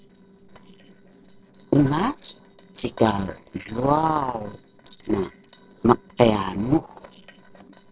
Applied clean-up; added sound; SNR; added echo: neural separator model SepFormer DNS4.